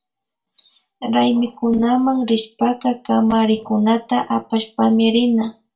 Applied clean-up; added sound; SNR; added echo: none; none; none; reverberation time 0.2 s.